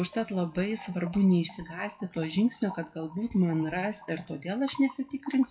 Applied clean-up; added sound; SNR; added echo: classical method WPE with log-MMSE.